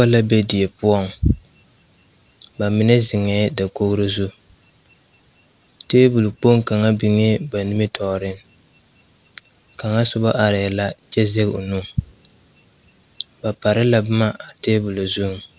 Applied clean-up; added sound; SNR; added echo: none; none; none; none.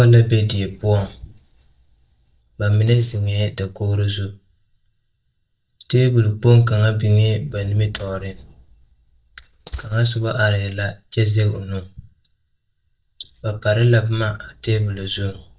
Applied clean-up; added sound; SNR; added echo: neural mask model DeepFilterNet 3.